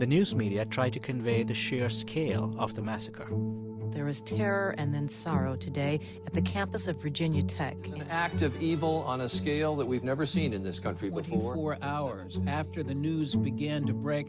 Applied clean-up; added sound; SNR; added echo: none; none; none; none.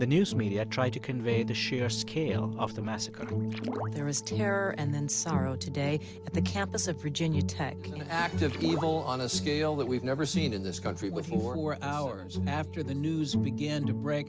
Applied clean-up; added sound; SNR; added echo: none; Water / Splash, splatter; 13 dB; none.